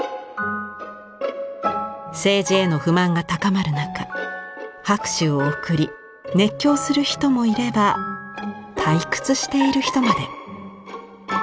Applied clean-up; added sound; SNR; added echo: none; none; none; none.